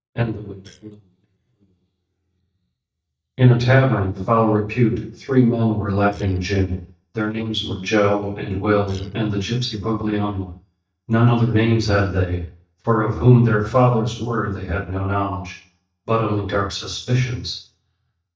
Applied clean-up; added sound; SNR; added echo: neural mask model DeepFilterNet 3.